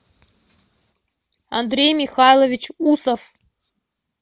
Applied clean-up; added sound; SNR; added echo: none; none; none; none.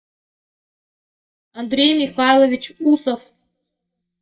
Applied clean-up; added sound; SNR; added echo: neural mask model DeepFilterNet 3.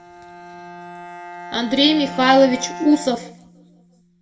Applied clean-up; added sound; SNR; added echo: none; Bowed string instrument; 14 dB; reverberation time 0.6 s.